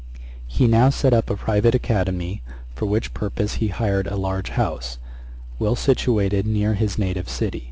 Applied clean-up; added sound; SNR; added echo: none; none; none; none.